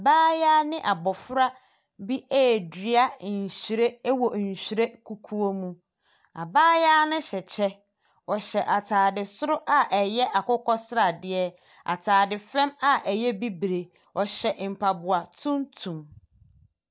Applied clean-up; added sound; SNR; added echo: none; none; none; none.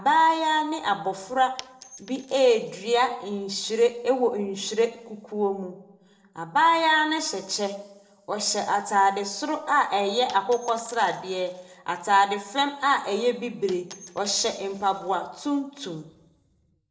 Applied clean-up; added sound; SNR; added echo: neural separator model SepFormer DNS4.